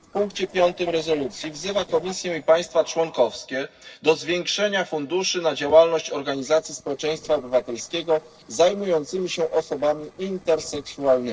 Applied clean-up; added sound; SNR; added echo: neural separator model SepFormer DNS4.